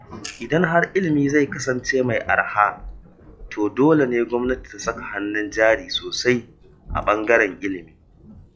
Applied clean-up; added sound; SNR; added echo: classical method log-MMSE.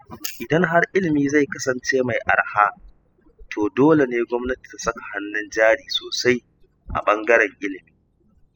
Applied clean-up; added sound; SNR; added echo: classical method spectral subtraction.